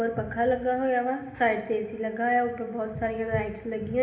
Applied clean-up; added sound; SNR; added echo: none; none; none; reverberation time 1.0 s.